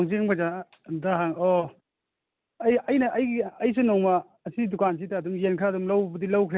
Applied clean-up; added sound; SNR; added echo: none; none; none; none.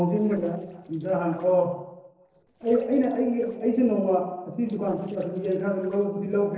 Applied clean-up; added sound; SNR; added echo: neural separator model SepFormer DNS4.